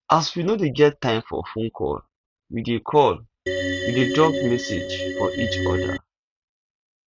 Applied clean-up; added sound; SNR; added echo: neural mask model RNNoise.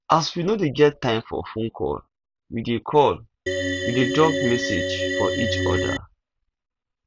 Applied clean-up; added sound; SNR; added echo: none; Organ; 0 dB; none.